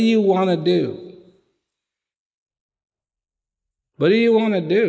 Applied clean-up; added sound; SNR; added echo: neural mask model Resemble Enhance denoiser.